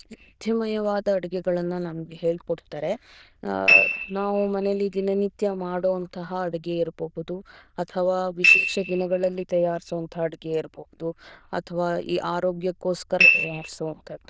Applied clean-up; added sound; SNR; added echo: neural diffusion model UNIVERSE++.